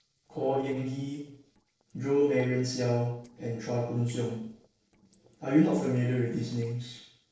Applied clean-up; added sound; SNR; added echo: neural separator model SepFormer DNS4.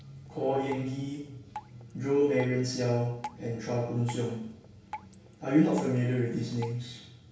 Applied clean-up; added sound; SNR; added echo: none; Drip; 18 dB; reverberation time 0.6 s.